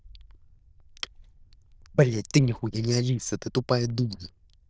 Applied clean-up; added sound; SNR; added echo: neural diffusion model UNIVERSE++.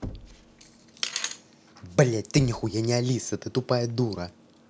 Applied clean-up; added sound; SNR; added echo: none; Knock / Wood; 18 dB; none.